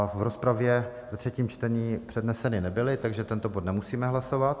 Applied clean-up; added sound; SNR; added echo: none; none; none; none.